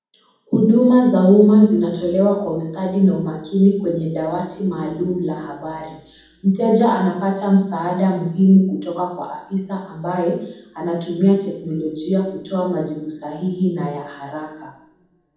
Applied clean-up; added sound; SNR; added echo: none; none; none; reverberation time 1.2 s.